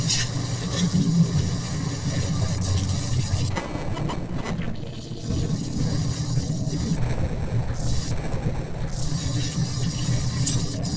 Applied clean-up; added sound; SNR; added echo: neural separator model SepFormer DNS4.